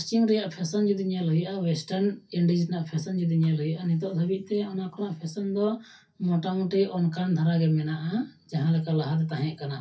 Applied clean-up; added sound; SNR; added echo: none; none; none; reverberation time 0.3 s.